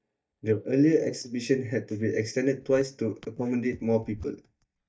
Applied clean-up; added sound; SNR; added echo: neural mask model DeepFilterNet 3.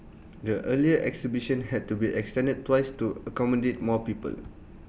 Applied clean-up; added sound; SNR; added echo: none; none; none; none.